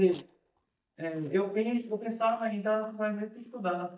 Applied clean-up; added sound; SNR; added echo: neural mask model DeepFilterNet 3.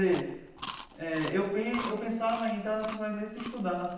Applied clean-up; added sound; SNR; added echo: none; Chewing, mastication; 11 dB; reverberation time 0.9 s.